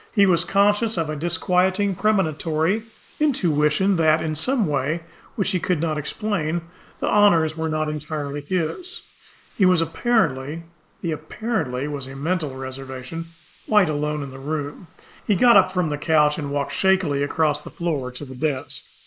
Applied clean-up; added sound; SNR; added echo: neural mask model Resemble Enhance denoiser.